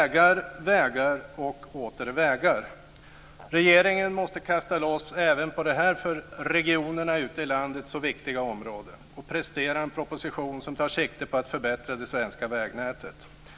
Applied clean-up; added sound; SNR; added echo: none; none; none; none.